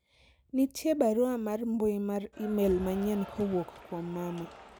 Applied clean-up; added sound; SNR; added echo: none; Cheering; 15 dB; none.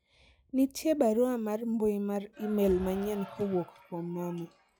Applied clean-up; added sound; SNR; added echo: classical method log-MMSE.